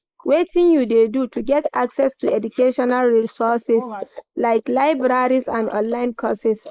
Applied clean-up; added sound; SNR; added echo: neural mask model Resemble Enhance denoiser.